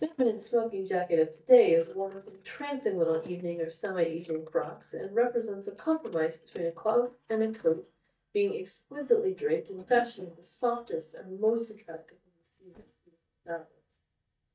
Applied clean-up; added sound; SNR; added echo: neural mask model DeepFilterNet 3.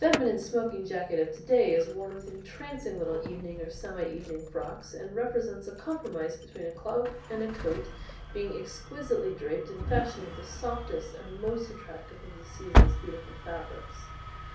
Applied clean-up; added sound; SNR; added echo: none; Engine starting; 1 dB; reverberation time 0.6 s.